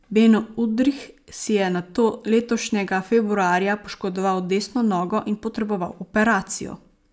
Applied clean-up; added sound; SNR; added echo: none; none; none; none.